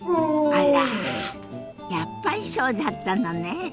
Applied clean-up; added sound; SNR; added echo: none; Dog; 0 dB; none.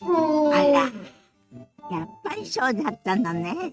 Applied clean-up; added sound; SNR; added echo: neural mask model RNNoise.